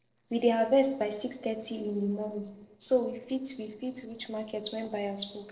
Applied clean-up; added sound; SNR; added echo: neural separator model SepFormer DNS4.